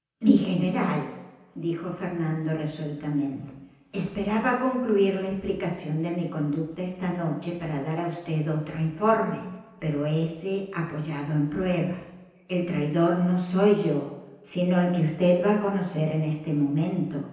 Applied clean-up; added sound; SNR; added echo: none; none; none; reverberation time 0.9 s.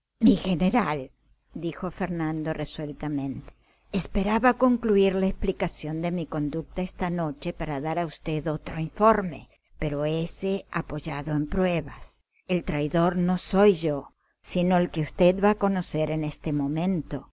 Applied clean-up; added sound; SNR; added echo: none; none; none; none.